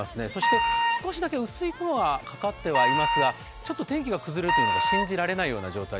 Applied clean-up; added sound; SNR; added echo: none; Wind instrument, woodwind instrument; -3 dB; none.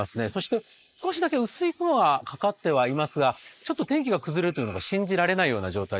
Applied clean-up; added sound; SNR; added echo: neural mask model Resemble Enhance denoiser.